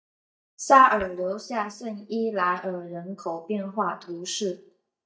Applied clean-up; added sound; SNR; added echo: neural mask model DeepFilterNet 3.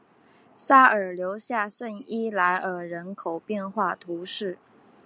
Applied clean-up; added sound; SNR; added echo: none; none; none; none.